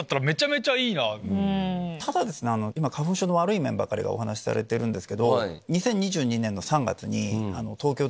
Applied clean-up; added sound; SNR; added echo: none; none; none; none.